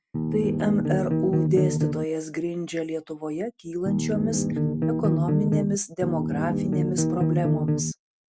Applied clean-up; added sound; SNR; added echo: none; Bass guitar; -4 dB; none.